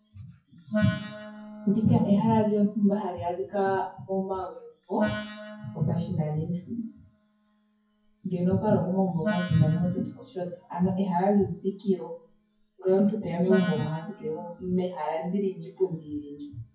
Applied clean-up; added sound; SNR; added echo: classical method WPE with log-MMSE.